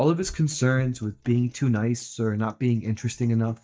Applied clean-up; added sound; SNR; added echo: neural mask model DeepFilterNet 3.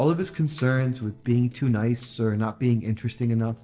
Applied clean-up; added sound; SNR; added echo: neural separator model SepFormer DNS4.